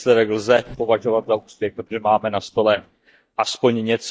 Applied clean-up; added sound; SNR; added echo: neural mask model DeepFilterNet 3.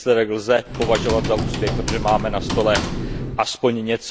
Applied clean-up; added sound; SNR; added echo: none; Computer keyboard; 5 dB; none.